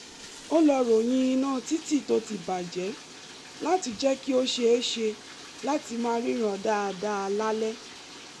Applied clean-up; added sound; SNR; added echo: none; Bathtub (filling or washing); 17 dB; none.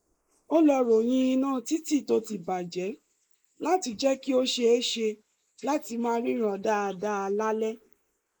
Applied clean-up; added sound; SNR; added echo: neural mask model Resemble Enhance denoiser.